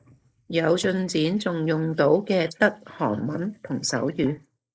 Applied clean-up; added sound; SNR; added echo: neural mask model Resemble Enhance denoiser.